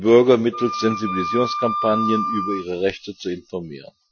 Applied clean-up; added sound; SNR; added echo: classical method Wiener filter.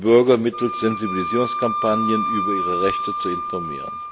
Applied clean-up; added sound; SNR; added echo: none; Wind instrument, woodwind instrument; 4 dB; none.